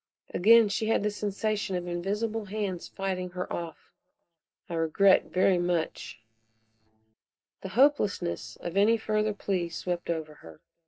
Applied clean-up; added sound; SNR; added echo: neural separator model SepFormer DNS4.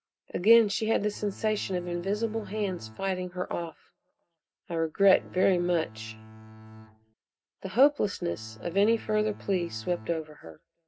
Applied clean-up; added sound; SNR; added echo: none; Bowed string instrument; 19 dB; reverberation time 0.3 s.